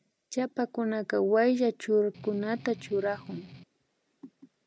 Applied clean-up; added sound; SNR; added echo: none; Strum; 18 dB; none.